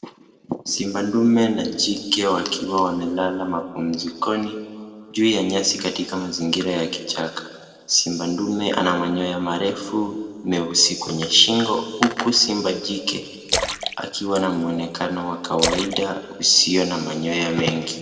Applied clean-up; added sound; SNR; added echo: none; Splash, splatter; 7 dB; reverberation time 1.7 s.